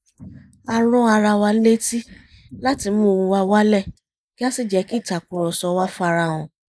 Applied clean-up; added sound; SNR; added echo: neural mask model Resemble Enhance denoiser.